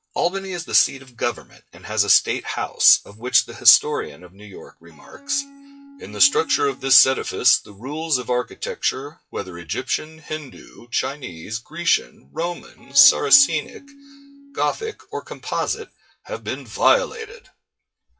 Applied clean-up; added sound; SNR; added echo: classical method WPE with log-MMSE.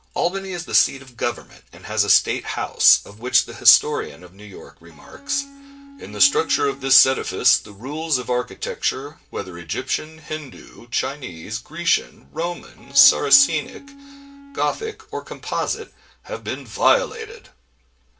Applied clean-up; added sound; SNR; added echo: none; Electric guitar; 18 dB; reverberation time 0.2 s.